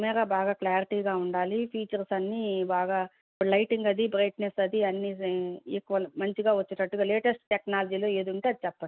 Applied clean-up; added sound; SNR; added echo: none; none; none; none.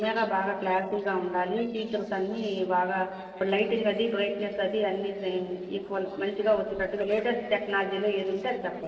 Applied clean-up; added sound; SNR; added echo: neural separator model SepFormer DNS4.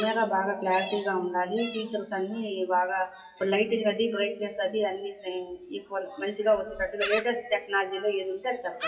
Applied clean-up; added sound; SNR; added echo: classical method WPE with log-MMSE.